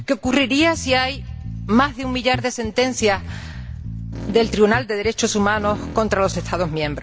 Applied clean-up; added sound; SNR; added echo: none; Fart + Bass guitar; 10 dB; none.